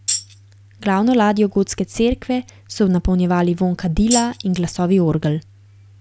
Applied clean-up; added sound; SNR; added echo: none; Tambourine; 5 dB; none.